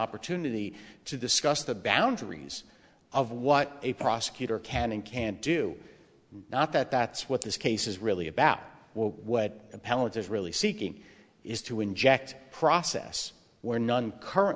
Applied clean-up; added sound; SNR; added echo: none; none; none; none.